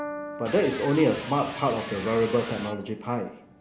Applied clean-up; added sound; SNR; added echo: none; Electric guitar + Piano; 11 dB; none.